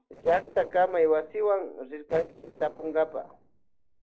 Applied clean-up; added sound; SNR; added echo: neural separator model SepFormer DNS4.